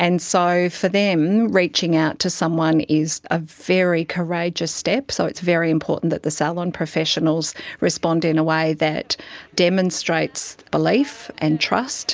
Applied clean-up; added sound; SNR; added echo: none; none; none; none.